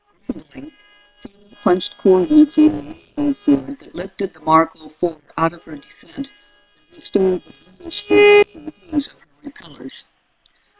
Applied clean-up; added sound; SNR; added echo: neural separator model SepFormer WHAM!.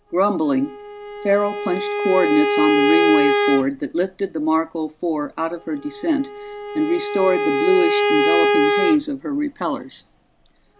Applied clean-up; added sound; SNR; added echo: none; Bowed string instrument; 1 dB; none.